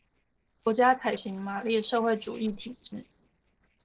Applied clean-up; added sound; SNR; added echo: neural separator model SepFormer DNS4.